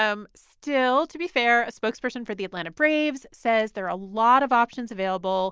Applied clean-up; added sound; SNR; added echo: none; none; none; none.